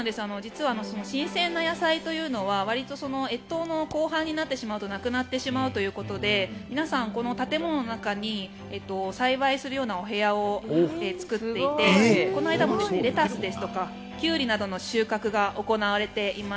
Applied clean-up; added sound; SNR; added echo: none; Bass guitar; 18 dB; none.